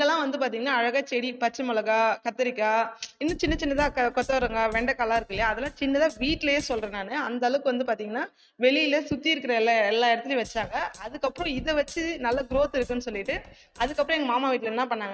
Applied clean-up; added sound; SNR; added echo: neural mask model RNNoise.